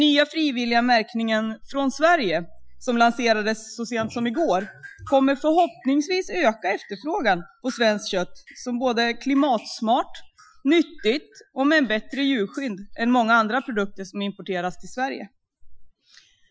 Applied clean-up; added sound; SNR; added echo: classical method Wiener filter.